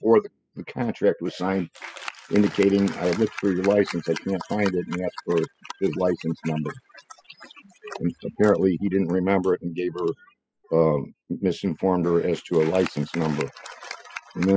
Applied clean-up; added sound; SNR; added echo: classical method spectral subtraction.